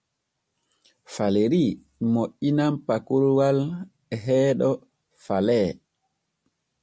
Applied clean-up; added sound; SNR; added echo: none; none; none; none.